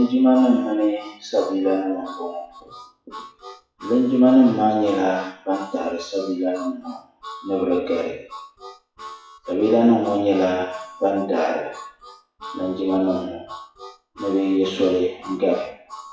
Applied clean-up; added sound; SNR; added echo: classical method WPE with log-MMSE.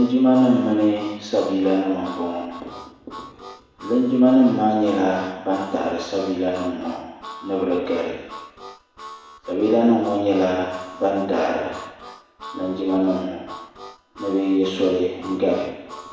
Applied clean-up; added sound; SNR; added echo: none; Harmonica; 18 dB; reverberation time 1.1 s.